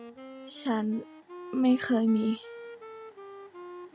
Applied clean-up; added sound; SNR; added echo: none; Wind instrument, woodwind instrument; 14 dB; none.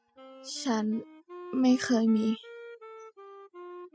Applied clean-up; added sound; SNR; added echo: classical method spectral subtraction.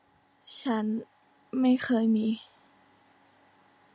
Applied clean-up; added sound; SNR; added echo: none; none; none; none.